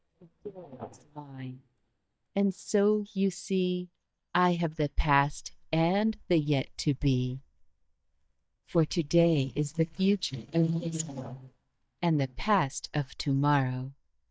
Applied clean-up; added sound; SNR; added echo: neural mask model DeepFilterNet 3.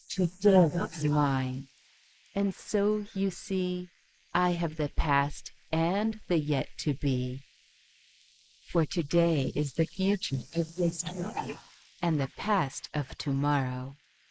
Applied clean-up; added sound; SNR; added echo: neural mask model Resemble Enhance denoiser.